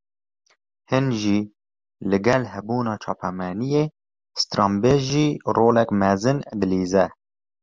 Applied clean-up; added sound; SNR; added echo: none; none; none; none.